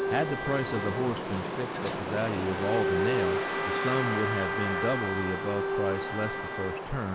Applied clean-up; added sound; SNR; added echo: none; Wind + Bowed string instrument; -1 dB; none.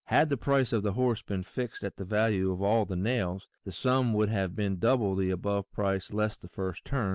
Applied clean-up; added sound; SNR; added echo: none; none; none; none.